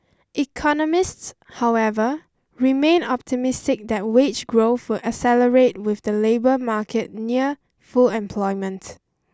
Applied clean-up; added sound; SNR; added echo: none; none; none; none.